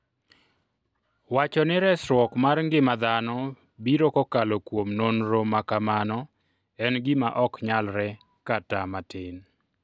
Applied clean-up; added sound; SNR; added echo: none; none; none; none.